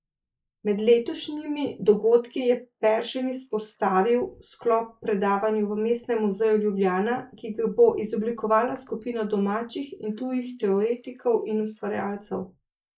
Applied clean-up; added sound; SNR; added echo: neural mask model Resemble Enhance denoiser.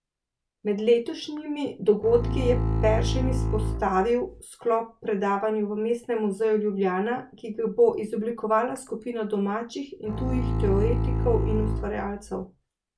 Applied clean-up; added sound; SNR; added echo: none; Bowed string instrument; 0 dB; none.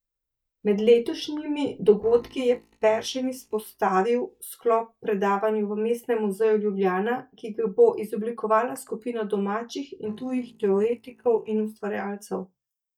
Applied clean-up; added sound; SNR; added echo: neural mask model DeepFilterNet 3.